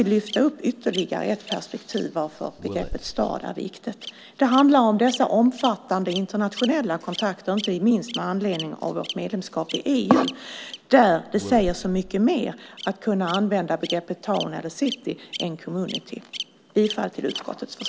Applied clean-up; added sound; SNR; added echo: none; Bird vocalization, bird call, bird song; 14 dB; none.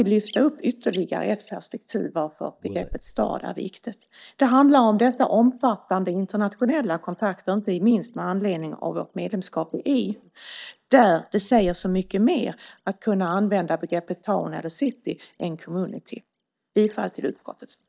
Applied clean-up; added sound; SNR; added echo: neural mask model DeepFilterNet 3.